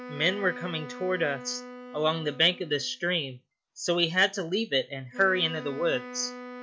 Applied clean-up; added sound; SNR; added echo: none; Wind instrument, woodwind instrument; 14 dB; none.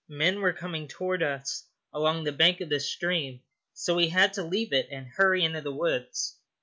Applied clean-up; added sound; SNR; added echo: none; none; none; none.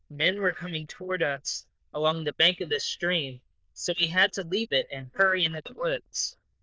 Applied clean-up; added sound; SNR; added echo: neural diffusion model UNIVERSE++.